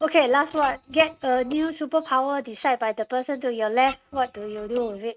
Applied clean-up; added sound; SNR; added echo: neural mask model RNNoise.